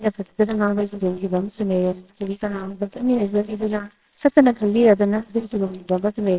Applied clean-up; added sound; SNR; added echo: neural separator model SepFormer WHAMR!.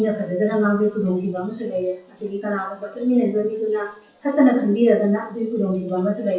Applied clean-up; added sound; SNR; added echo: classical method WPE with log-MMSE.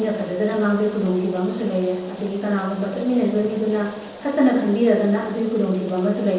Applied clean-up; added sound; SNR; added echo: none; Rain; 18 dB; reverberation time 0.9 s.